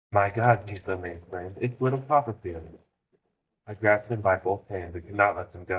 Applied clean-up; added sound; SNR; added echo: neural mask model DeepFilterNet 3.